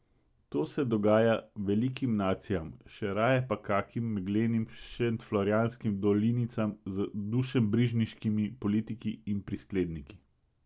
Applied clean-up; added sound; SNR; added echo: none; none; none; none.